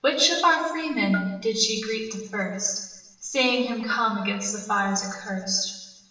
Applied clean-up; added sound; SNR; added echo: none; Bell; 16 dB; reverberation time 1.0 s.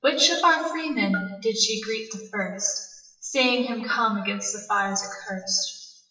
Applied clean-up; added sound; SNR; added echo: classical method WPE with log-MMSE.